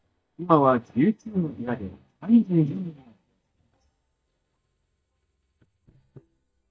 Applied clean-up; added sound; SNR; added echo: neural mask model DeepFilterNet 3.